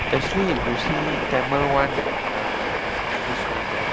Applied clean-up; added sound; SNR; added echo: none; Train; -2 dB; none.